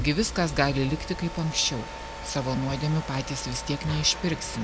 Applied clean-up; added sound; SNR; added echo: none; Mechanisms; 8 dB; none.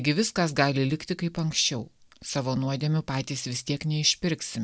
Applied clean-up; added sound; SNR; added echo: none; none; none; none.